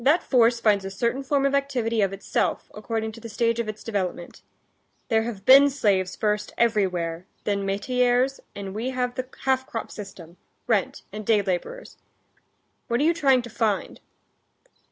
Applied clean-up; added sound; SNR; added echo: none; none; none; none.